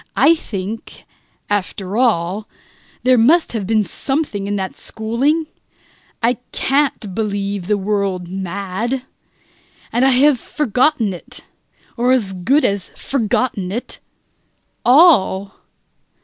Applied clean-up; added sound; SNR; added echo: none; none; none; none.